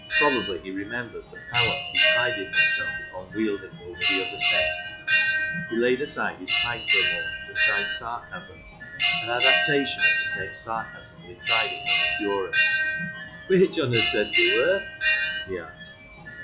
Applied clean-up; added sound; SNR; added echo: classical method log-MMSE.